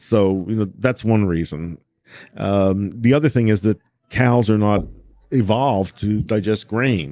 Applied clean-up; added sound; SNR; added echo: neural separator model SepFormer DNS4.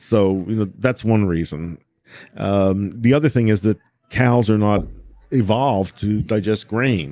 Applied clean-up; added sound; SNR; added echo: none; Knock / Wood; 18 dB; none.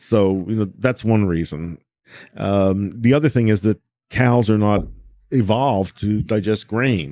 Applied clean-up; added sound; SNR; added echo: neural mask model DeepFilterNet 3.